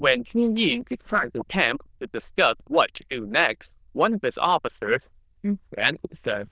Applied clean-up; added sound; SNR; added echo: neural diffusion model UNIVERSE++.